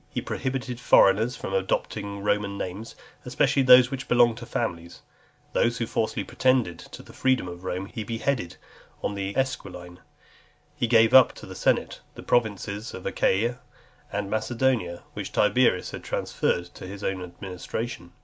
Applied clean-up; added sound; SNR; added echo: none; none; none; none.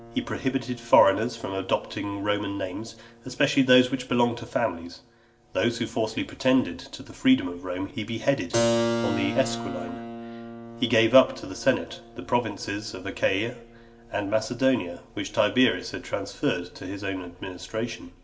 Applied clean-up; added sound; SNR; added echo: none; Keyboard (musical); 10 dB; reverberation time 0.6 s.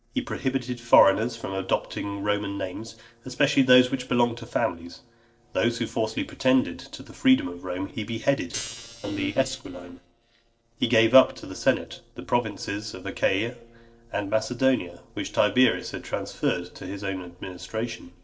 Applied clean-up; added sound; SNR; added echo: neural separator model SepFormer DNS4.